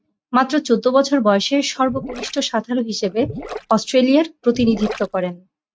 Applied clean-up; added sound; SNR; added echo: neural mask model RNNoise.